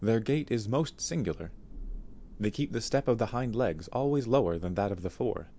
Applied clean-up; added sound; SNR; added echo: none; Thunder / Rain; 15 dB; none.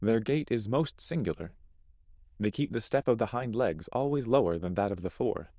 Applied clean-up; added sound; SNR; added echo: neural diffusion model UNIVERSE++.